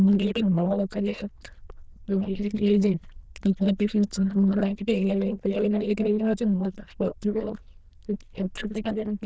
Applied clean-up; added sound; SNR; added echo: neural diffusion model UNIVERSE++.